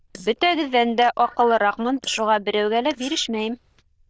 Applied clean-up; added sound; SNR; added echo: neural diffusion model UNIVERSE++.